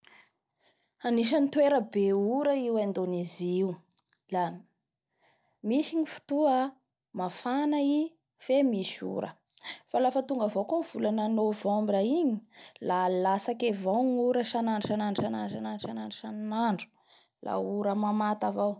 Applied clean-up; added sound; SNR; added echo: none; none; none; none.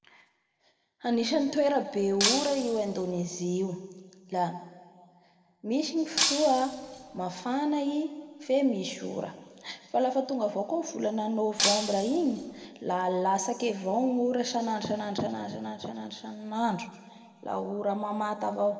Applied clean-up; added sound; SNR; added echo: none; Shatter; 2 dB; reverberation time 1.6 s.